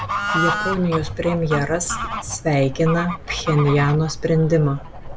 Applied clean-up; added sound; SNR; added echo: none; Bird / Fowl; 6 dB; none.